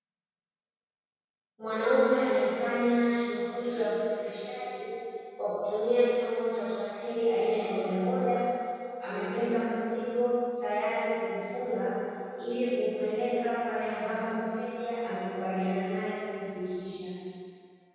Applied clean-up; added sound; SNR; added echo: none; none; none; reverberation time 2.2 s.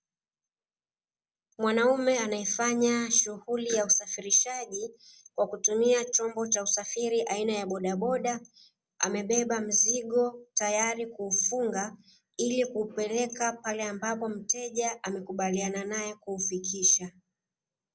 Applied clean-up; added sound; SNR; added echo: none; none; none; none.